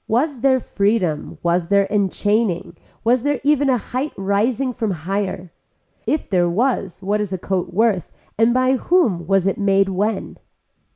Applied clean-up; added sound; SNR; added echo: none; none; none; none.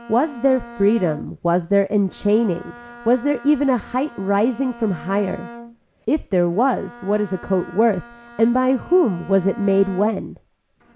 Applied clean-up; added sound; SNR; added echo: none; Bowed string instrument; 19 dB; none.